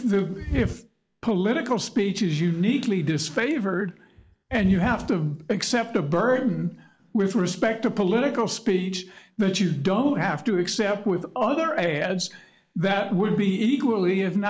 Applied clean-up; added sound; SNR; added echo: none; none; none; none.